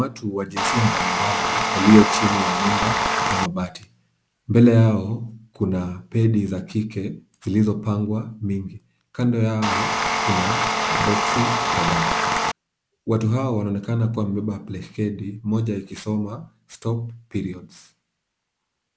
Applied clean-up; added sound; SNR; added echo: none; Tools; -2 dB; none.